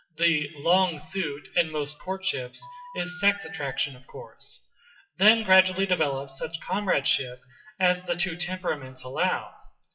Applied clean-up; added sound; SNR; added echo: classical method WPE with log-MMSE.